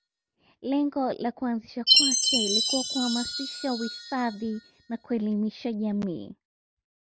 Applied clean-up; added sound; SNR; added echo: none; Chime; 0 dB; none.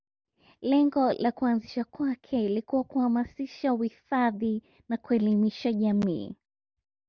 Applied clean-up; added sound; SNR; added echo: none; none; none; none.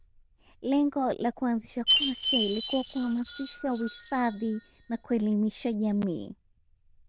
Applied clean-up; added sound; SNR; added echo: neural diffusion model UNIVERSE++.